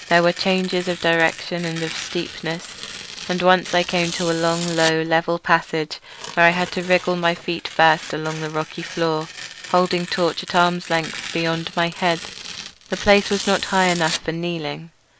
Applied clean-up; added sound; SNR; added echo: none; Tearing; 13 dB; none.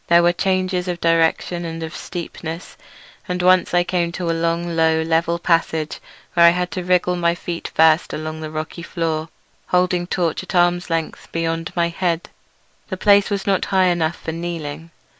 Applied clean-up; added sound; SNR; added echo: none; none; none; none.